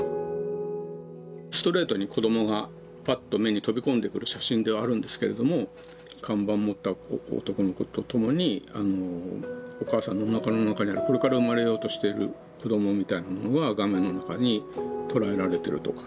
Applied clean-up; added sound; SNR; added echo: none; none; none; none.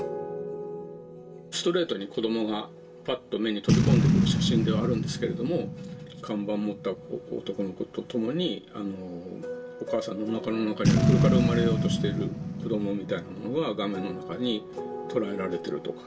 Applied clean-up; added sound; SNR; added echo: none; Boom; -1 dB; reverberation time 0.2 s.